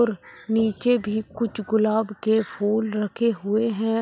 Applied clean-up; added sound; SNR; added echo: none; none; none; none.